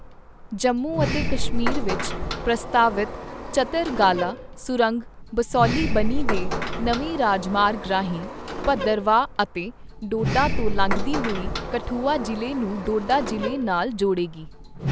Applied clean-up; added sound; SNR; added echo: none; Sliding door; 2 dB; none.